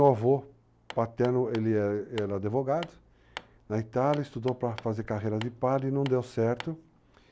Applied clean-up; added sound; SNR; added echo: none; Hammer; 19 dB; none.